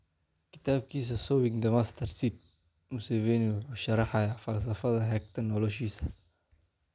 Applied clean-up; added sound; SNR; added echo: none; none; none; none.